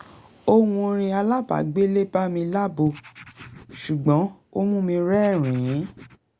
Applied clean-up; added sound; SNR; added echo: none; Writing; 19 dB; none.